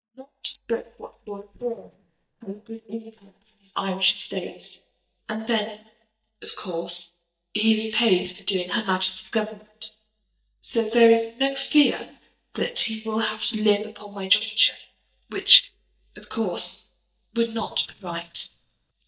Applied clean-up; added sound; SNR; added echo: neural mask model DeepFilterNet 3.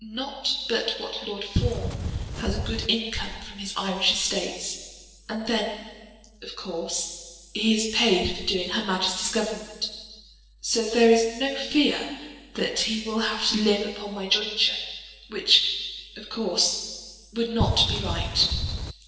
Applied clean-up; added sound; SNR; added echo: none; Wind; 1 dB; reverberation time 1.5 s.